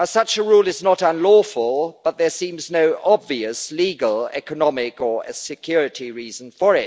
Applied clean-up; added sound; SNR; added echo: none; none; none; none.